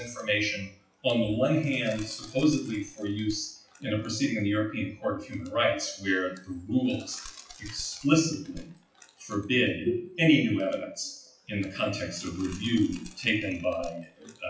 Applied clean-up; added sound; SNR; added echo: classical method WPE with log-MMSE.